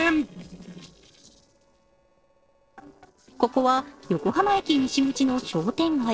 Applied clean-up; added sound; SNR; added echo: neural separator model SepFormer DNS4.